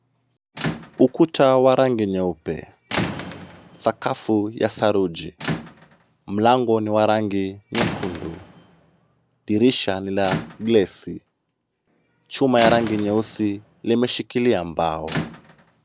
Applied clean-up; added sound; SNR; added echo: none; Squeak / Rattle / Slam; 11 dB; none.